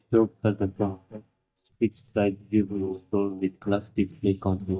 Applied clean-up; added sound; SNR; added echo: neural mask model DeepFilterNet 3.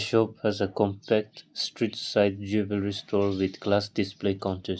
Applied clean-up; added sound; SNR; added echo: none; none; none; none.